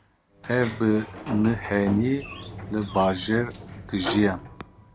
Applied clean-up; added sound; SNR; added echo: none; Sliding door; 11 dB; none.